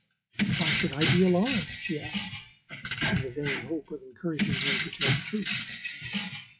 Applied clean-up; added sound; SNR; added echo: classical method WPE with log-MMSE.